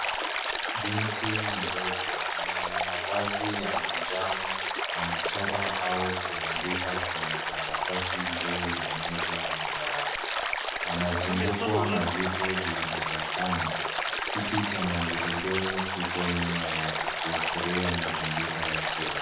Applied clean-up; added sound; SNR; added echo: none; Stream; -4 dB; reverberation time 0.8 s.